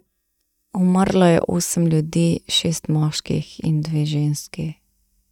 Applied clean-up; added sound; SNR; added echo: neural mask model DeepFilterNet 3.